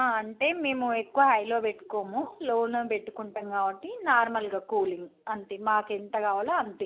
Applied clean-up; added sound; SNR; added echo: none; none; none; none.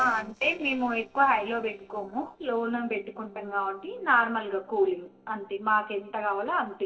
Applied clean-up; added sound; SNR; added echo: neural separator model SepFormer DNS4.